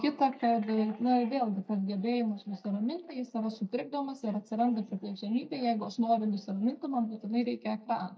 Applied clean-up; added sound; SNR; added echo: neural mask model DeepFilterNet 3.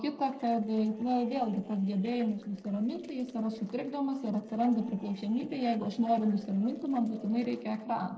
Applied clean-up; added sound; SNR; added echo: neural separator model SepFormer DNS4.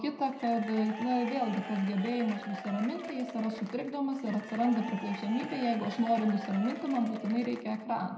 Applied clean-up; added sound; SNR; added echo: none; Applause / Crowd / Cheering; 12 dB; reverberation time 0.8 s.